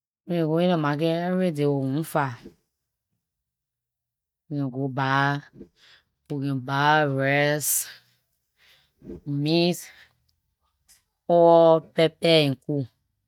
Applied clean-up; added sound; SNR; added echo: neural mask model DeepFilterNet 3.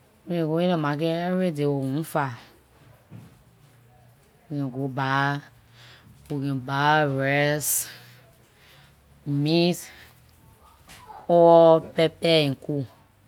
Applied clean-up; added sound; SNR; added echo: none; none; none; none.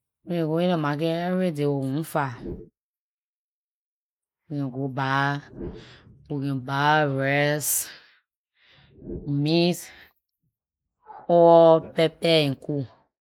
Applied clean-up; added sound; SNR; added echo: neural mask model Resemble Enhance denoiser.